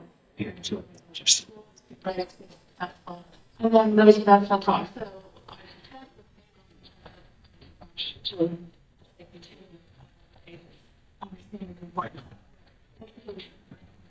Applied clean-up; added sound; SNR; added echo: neural mask model DeepFilterNet 3.